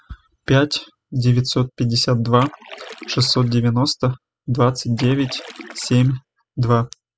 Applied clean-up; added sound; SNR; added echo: classical method spectral subtraction.